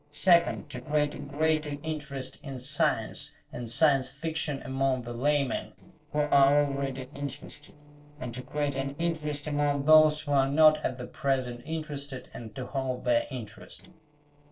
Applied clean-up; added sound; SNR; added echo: neural separator model SepFormer DNS4.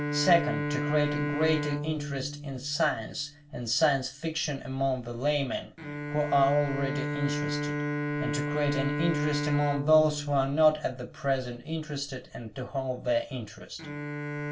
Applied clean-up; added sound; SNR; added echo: none; Bowed string instrument; 4 dB; reverberation time 0.2 s.